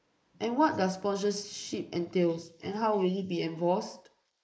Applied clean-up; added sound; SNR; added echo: neural mask model Resemble Enhance denoiser.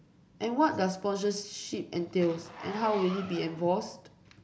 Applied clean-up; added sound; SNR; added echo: none; Zipper (clothing); 17 dB; none.